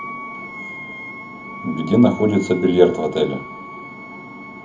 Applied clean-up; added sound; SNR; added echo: none; Wind instrument, woodwind instrument; 14 dB; reverberation time 0.3 s.